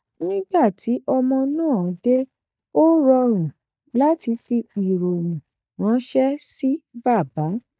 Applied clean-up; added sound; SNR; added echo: neural mask model DeepFilterNet 3.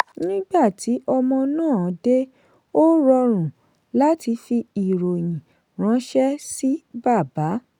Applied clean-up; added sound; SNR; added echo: none; none; none; none.